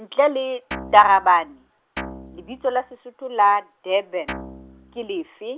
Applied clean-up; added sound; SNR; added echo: none; Guitar; 15 dB; none.